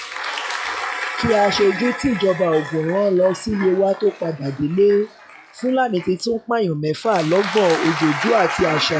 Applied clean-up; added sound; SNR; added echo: classical method log-MMSE.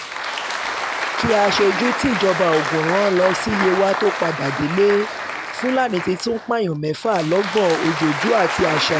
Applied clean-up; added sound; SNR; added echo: none; Applause; 5 dB; none.